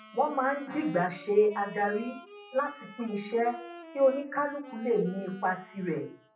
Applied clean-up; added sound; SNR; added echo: classical method WPE with log-MMSE.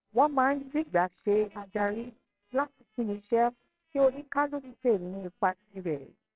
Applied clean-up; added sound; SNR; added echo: neural separator model SepFormer WHAMR!.